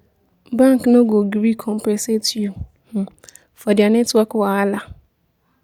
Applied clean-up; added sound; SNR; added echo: none; none; none; none.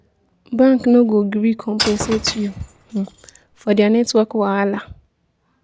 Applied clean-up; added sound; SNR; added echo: none; Shatter / Crushing; 10 dB; none.